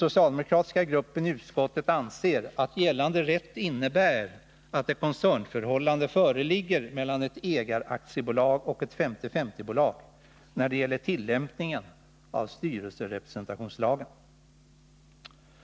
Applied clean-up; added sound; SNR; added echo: none; none; none; none.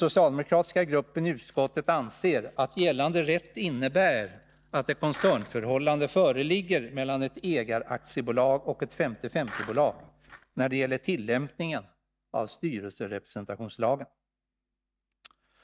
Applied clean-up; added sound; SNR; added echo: neural mask model DeepFilterNet 3.